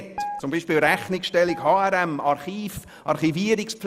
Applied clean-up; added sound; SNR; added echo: none; Guitar; 12 dB; none.